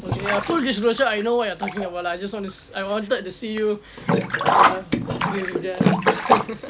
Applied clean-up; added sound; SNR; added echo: none; Sink (filling or washing); -2 dB; none.